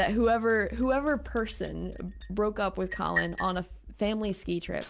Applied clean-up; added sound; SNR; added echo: none; Liquid + Accelerating, revving, vroom; 10 dB; none.